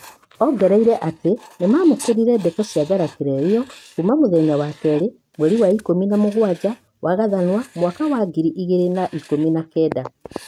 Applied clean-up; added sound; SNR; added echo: neural mask model RNNoise.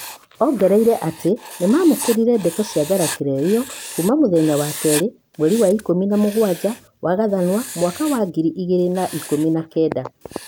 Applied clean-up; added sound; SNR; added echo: none; Writing; 15 dB; none.